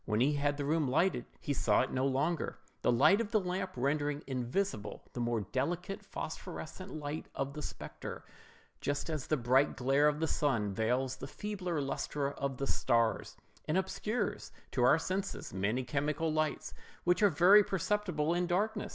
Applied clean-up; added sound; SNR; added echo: none; none; none; none.